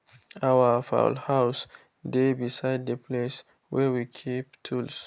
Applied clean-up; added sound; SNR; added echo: none; none; none; none.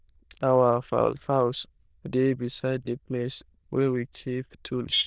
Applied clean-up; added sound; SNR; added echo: neural diffusion model UNIVERSE++.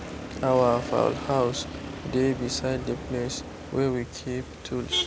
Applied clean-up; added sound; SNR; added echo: none; Motor vehicle (road); 8 dB; none.